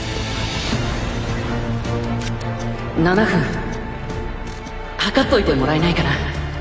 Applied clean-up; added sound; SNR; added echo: none; none; none; none.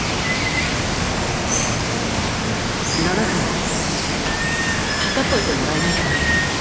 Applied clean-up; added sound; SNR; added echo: none; Water; -4 dB; none.